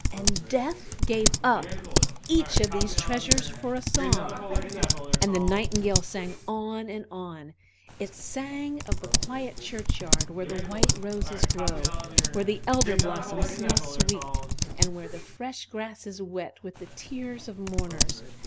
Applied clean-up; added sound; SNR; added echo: none; Typing; -4 dB; none.